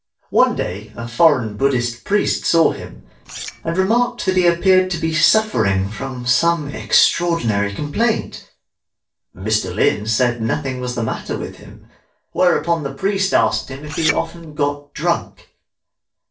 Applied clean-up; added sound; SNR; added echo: neural separator model SepFormer DNS4.